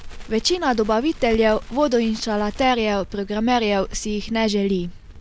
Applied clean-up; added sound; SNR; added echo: none; Crackle; 14 dB; none.